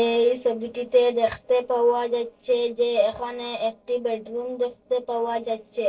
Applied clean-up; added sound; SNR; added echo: neural separator model SepFormer DNS4.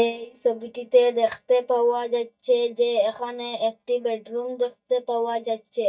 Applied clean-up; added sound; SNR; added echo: neural mask model DeepFilterNet 3.